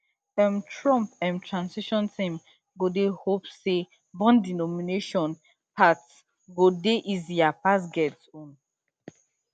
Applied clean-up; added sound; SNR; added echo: none; none; none; none.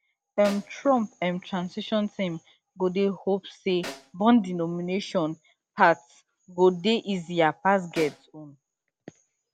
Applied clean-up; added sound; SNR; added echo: none; Snare drum; 18 dB; none.